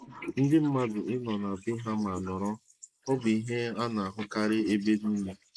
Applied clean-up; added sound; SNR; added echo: neural mask model Resemble Enhance denoiser.